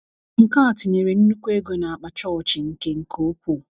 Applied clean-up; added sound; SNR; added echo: none; none; none; none.